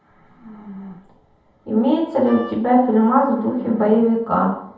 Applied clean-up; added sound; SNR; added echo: none; Wind instrument, woodwind instrument; 17 dB; reverberation time 0.8 s.